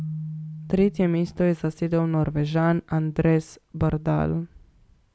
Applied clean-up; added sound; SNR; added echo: none; Keyboard (musical); 16 dB; none.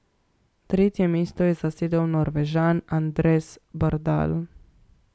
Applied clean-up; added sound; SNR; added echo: none; none; none; none.